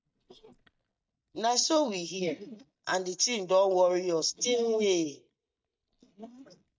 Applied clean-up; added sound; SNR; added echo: neural mask model DeepFilterNet 3.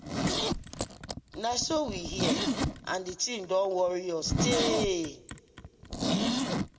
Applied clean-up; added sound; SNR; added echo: none; Zipper (clothing); 0 dB; reverberation time 0.4 s.